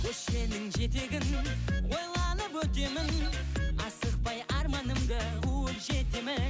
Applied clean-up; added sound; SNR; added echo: none; Alarm; 17 dB; none.